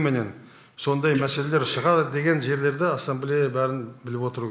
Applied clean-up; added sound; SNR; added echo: neural mask model Resemble Enhance denoiser.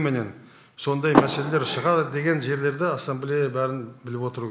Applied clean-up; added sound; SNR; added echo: none; Car; 5 dB; none.